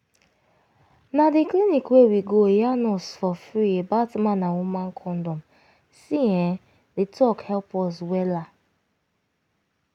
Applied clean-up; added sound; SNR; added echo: none; none; none; none.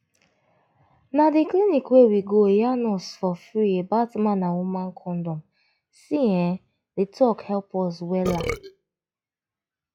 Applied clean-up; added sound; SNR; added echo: classical method log-MMSE.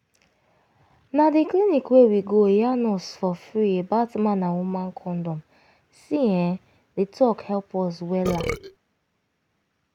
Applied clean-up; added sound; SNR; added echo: none; Burping, eructation; 6 dB; none.